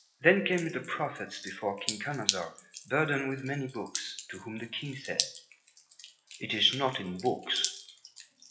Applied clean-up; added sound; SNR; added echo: classical method WPE with log-MMSE.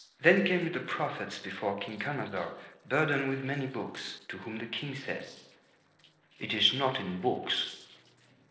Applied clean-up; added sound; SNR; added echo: neural separator model SepFormer DNS4.